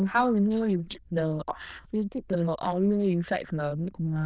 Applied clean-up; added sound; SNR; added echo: neural diffusion model UNIVERSE++.